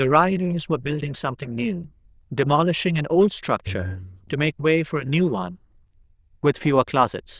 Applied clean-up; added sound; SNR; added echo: neural diffusion model UNIVERSE++.